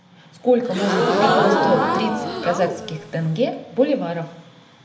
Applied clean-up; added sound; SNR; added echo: none; Crowd / Gasp; -2 dB; reverberation time 0.7 s.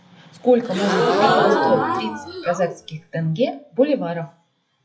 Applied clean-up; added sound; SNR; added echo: classical method WPE with log-MMSE.